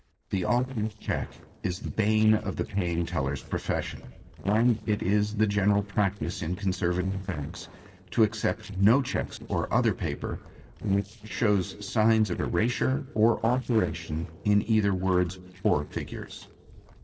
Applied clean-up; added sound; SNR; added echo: neural separator model SepFormer DNS4.